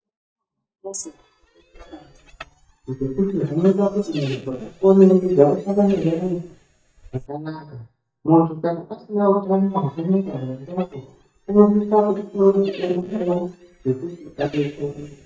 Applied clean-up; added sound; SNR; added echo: neural mask model DeepFilterNet 3.